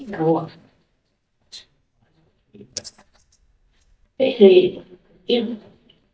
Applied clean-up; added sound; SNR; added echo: neural mask model DeepFilterNet 3.